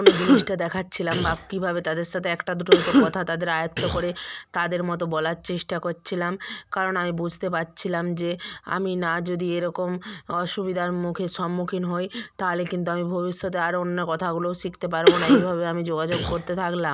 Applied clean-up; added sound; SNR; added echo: none; Cough; -3 dB; none.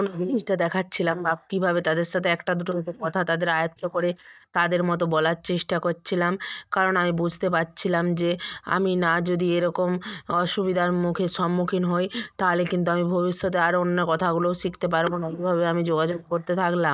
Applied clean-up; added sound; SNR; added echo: neural mask model DeepFilterNet 3.